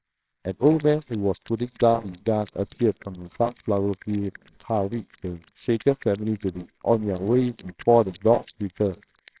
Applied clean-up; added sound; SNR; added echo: neural separator model SepFormer WHAMR!.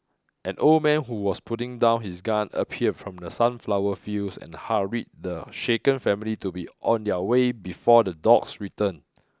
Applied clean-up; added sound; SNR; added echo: none; none; none; none.